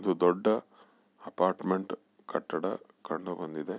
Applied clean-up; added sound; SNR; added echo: none; none; none; none.